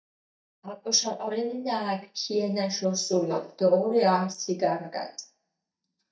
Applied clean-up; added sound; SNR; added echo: neural mask model DeepFilterNet 3.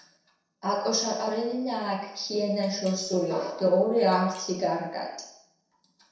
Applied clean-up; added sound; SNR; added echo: neural separator model SepFormer DNS4.